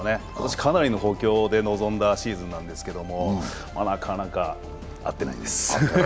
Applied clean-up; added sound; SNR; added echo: none; none; none; none.